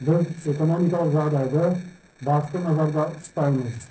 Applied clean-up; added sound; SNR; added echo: neural separator model SepFormer DNS4.